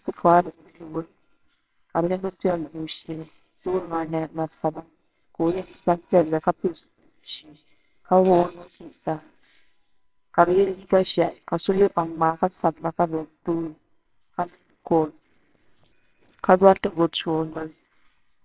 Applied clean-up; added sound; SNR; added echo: neural separator model SepFormer WHAMR!.